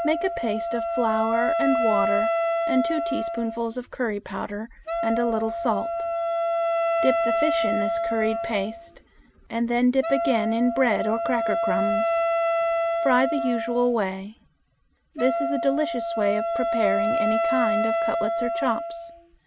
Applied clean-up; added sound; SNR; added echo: none; Wind instrument, woodwind instrument; -1 dB; none.